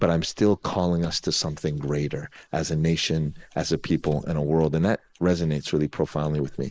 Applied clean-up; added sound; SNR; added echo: neural mask model Resemble Enhance denoiser.